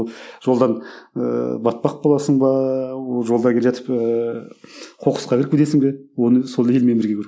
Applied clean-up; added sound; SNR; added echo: none; none; none; none.